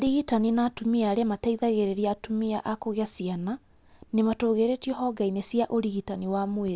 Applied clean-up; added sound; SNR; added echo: none; none; none; none.